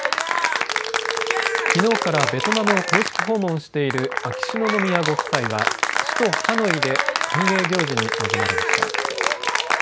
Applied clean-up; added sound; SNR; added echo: none; Applause / Cheering; -2 dB; none.